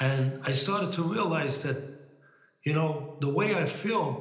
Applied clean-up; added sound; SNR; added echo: none; none; none; reverberation time 0.9 s.